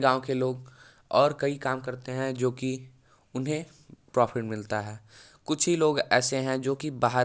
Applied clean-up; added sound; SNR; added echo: none; none; none; none.